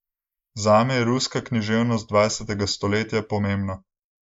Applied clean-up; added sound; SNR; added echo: neural mask model Resemble Enhance denoiser.